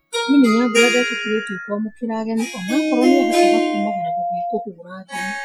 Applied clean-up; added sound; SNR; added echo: classical method Wiener filter.